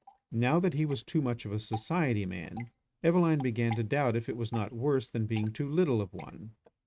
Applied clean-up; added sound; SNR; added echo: neural mask model RNNoise.